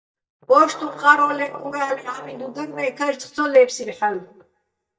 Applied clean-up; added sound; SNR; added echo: neural mask model DeepFilterNet 3.